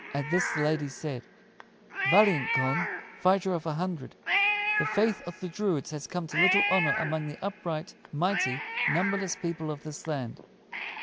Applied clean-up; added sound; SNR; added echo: none; Cat; 2 dB; none.